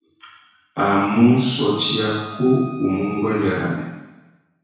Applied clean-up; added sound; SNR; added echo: none; Wind instrument, woodwind instrument; 19 dB; reverberation time 1.1 s.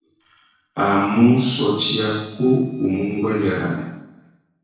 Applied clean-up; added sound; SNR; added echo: neural separator model SepFormer DNS4.